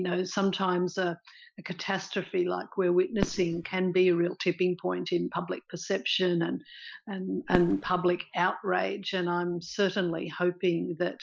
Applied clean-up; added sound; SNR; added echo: classical method Wiener filter.